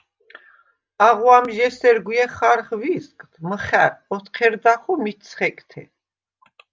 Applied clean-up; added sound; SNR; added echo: none; none; none; none.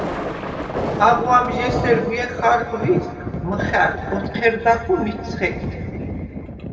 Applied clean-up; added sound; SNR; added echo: none; Thunder; 5 dB; reverberation time 2.2 s.